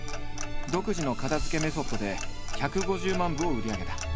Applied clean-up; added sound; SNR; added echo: none; Clock; 0 dB; none.